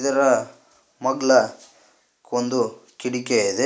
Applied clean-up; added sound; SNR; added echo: none; none; none; none.